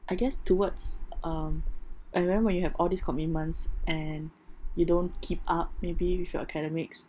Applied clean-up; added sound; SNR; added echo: none; Meow; 2 dB; none.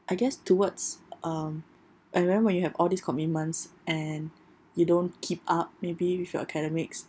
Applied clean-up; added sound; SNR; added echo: none; none; none; none.